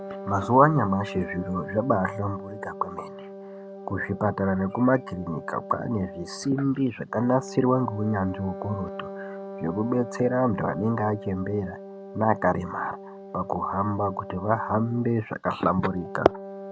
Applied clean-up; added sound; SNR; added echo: none; Wind instrument, woodwind instrument; 13 dB; none.